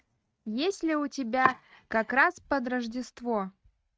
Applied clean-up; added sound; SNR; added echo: neural mask model RNNoise.